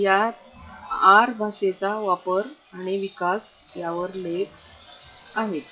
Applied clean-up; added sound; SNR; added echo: classical method WPE with log-MMSE.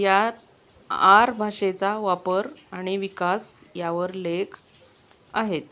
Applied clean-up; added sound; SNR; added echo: none; none; none; none.